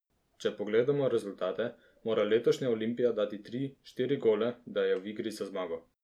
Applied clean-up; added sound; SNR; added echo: none; none; none; none.